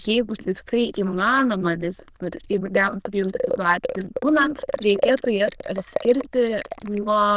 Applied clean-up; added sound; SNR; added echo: neural diffusion model UNIVERSE++.